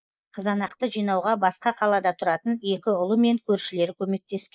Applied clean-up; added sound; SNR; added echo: neural mask model Resemble Enhance denoiser.